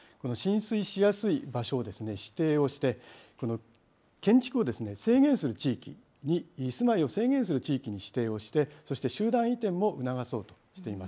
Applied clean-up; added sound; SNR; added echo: none; none; none; none.